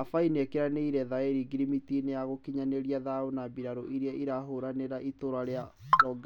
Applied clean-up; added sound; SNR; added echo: none; none; none; none.